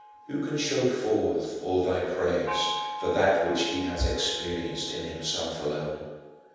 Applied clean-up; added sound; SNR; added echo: none; Gong; 12 dB; reverberation time 1.2 s.